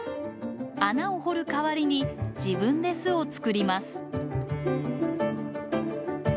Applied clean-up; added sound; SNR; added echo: none; none; none; none.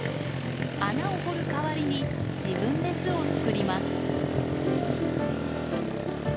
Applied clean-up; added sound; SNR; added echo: none; Motorcycle; -2 dB; none.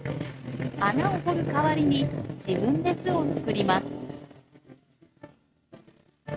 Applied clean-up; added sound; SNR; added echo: neural mask model RNNoise.